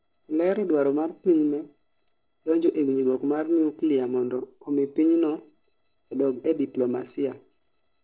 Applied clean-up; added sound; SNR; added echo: neural separator model SepFormer DNS4.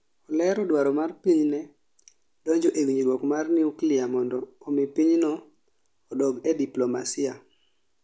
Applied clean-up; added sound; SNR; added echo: none; none; none; none.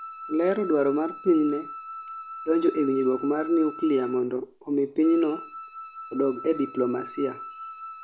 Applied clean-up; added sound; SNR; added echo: none; Wind instrument, woodwind instrument; 14 dB; none.